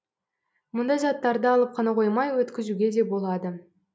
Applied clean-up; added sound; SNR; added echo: none; none; none; none.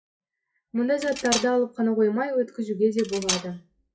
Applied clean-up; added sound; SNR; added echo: classical method WPE with log-MMSE.